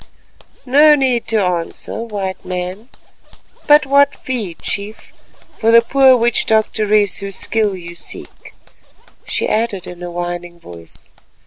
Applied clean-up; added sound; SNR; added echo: none; Zipper (clothing); 15 dB; none.